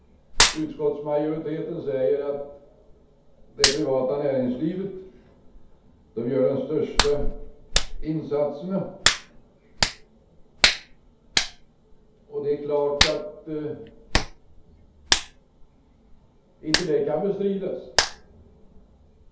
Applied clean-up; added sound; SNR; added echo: none; Hands; 0 dB; reverberation time 0.8 s.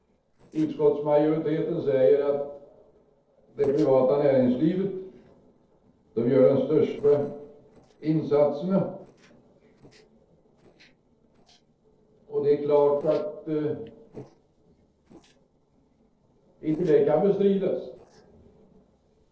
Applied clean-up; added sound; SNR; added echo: neural separator model SepFormer DNS4.